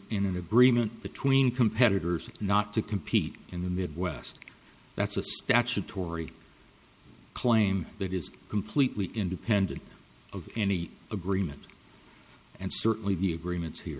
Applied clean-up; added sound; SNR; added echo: none; none; none; none.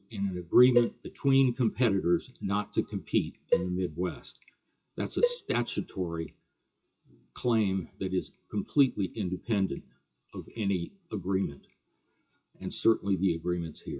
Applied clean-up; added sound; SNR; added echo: classical method WPE with log-MMSE.